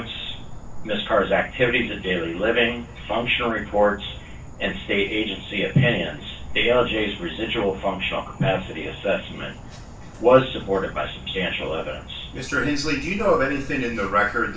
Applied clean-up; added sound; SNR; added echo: none; Insect / Frog; 15 dB; reverberation time 0.3 s.